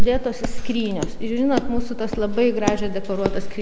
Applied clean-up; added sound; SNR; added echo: none; Walk, footsteps; -2 dB; none.